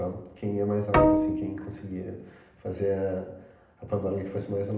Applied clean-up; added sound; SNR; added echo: none; Bowed string instrument; -5 dB; reverberation time 0.8 s.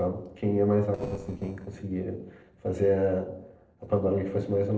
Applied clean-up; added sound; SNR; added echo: neural separator model SepFormer DNS4.